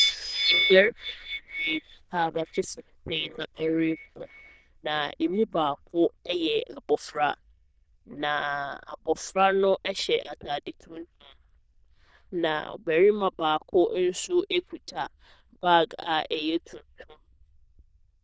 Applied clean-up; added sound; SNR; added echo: neural diffusion model UNIVERSE++.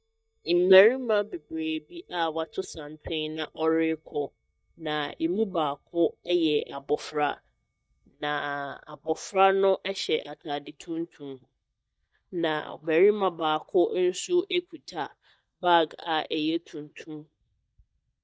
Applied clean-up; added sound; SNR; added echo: neural mask model DeepFilterNet 3.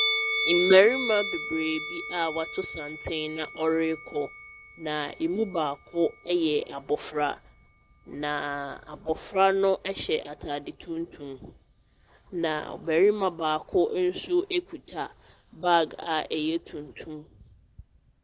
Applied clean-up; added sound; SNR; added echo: none; Musical instrument; 8 dB; none.